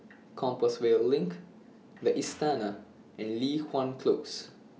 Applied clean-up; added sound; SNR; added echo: none; none; none; none.